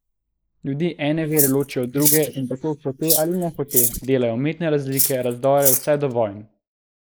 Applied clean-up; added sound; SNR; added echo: neural mask model Resemble Enhance denoiser.